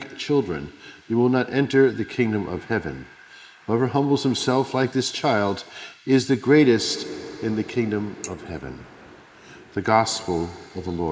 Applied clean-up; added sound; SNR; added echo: neural mask model Resemble Enhance denoiser.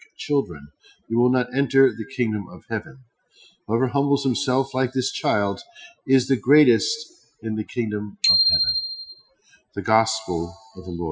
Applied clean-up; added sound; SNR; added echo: classical method Wiener filter.